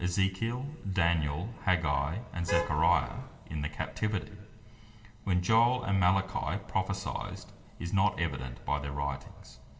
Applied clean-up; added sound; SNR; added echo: none; Traffic noise, roadway noise / Vehicle horn, car horn, honking; 5 dB; reverberation time 2.5 s.